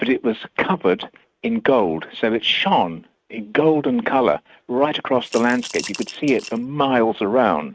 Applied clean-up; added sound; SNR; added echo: neural mask model RNNoise.